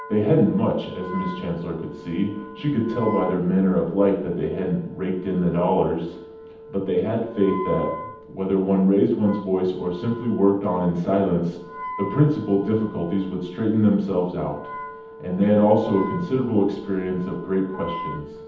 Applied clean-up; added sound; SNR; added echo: none; Wind instrument, woodwind instrument; 15 dB; reverberation time 0.8 s.